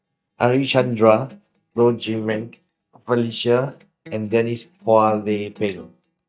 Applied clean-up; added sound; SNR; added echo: neural mask model DeepFilterNet 3.